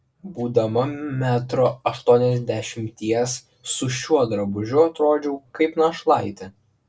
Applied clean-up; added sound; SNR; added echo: none; none; none; none.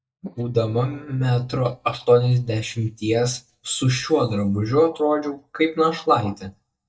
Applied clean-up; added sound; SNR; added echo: neural mask model DeepFilterNet 3.